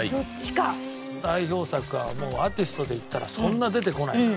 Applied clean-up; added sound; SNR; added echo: none; Gunshot, gunfire + Keyboard (musical); 15 dB; none.